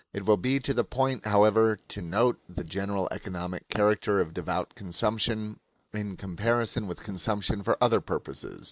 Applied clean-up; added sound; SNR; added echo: neural mask model Resemble Enhance denoiser.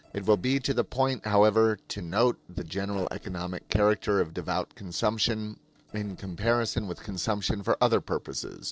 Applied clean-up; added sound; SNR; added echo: neural separator model SepFormer DNS4.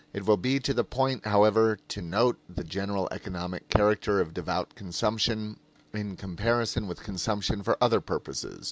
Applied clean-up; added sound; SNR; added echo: none; none; none; none.